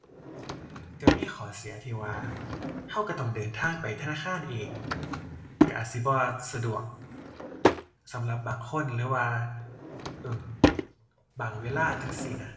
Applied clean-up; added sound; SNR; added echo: none; Drawer open or close / Wood; -1 dB; reverberation time 0.7 s.